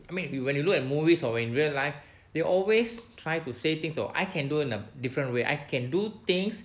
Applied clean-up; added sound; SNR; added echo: none; none; none; none.